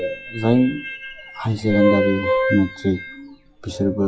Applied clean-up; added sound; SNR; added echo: classical method WPE with log-MMSE.